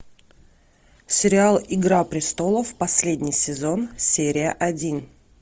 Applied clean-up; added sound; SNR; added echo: none; none; none; none.